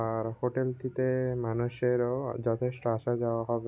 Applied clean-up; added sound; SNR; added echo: none; none; none; none.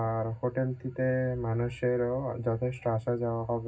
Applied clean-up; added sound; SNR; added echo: none; none; none; reverberation time 0.4 s.